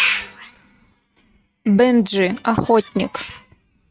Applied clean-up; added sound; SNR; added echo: neural mask model RNNoise.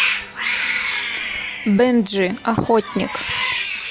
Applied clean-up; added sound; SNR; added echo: none; Cat; 3 dB; none.